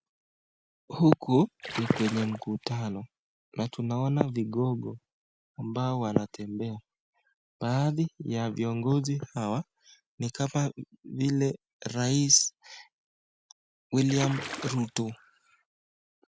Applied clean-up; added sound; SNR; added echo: none; Splash, splatter; 9 dB; none.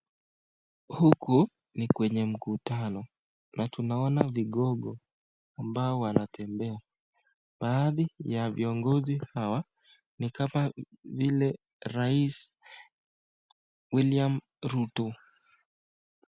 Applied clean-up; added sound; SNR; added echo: none; none; none; none.